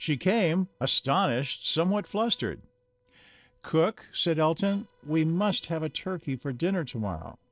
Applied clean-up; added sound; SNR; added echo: neural separator model SepFormer DNS4.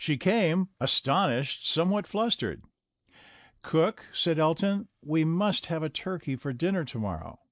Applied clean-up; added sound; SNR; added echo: neural mask model Resemble Enhance denoiser.